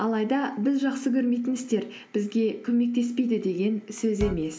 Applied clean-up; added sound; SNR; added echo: none; none; none; none.